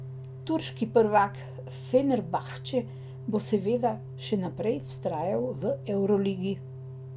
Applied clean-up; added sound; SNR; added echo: none; Organ; 12 dB; none.